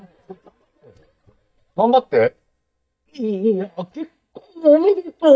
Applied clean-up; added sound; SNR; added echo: neural mask model DeepFilterNet 3.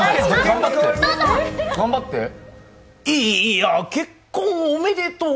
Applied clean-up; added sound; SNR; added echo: none; none; none; none.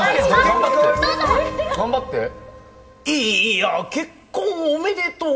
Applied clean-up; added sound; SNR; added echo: none; Piano; 7 dB; reverberation time 0.3 s.